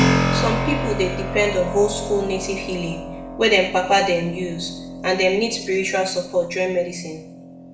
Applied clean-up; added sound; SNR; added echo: none; Keyboard (musical); 4 dB; reverberation time 0.6 s.